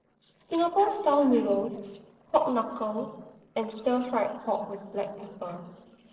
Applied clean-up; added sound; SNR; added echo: neural separator model SepFormer DNS4.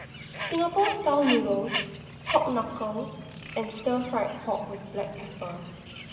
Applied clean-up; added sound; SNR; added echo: none; Bird; 9 dB; reverberation time 1.2 s.